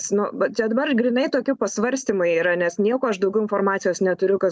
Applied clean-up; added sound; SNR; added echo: none; none; none; none.